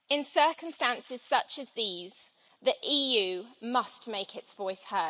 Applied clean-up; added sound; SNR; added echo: neural mask model Resemble Enhance denoiser.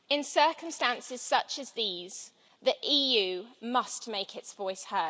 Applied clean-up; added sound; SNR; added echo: none; none; none; none.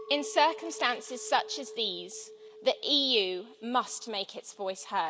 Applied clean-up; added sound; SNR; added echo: none; Chink, clink; 16 dB; none.